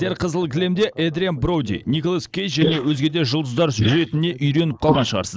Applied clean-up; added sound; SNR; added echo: neural mask model Resemble Enhance denoiser.